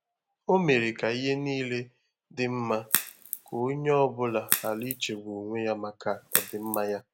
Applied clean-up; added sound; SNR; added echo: none; Crack; 3 dB; none.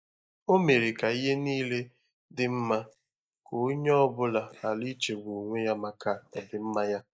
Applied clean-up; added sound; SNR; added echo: neural mask model Resemble Enhance denoiser.